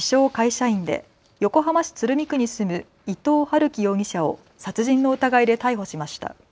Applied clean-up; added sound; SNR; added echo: none; none; none; none.